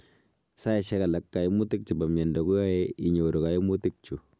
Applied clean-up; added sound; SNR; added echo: none; none; none; none.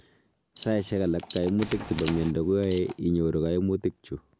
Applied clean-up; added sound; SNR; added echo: none; Alarm + Tools; 16 dB; none.